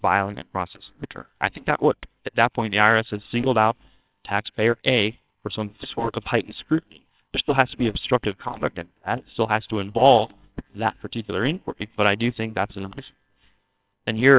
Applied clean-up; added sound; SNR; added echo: neural separator model SepFormer WHAMR!.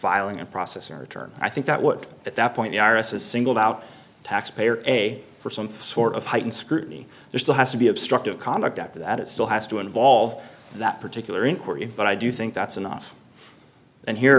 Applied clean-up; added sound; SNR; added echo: none; none; none; none.